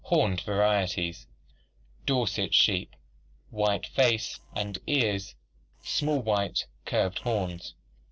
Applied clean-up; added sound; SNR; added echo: neural separator model SepFormer DNS4.